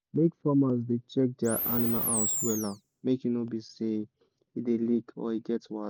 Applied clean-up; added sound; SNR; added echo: none; Animal; 2 dB; none.